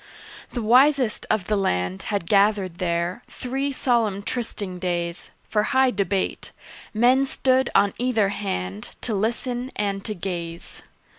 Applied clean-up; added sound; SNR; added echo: none; none; none; none.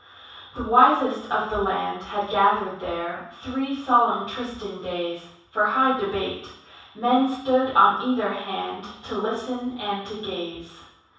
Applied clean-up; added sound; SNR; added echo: none; none; none; reverberation time 0.7 s.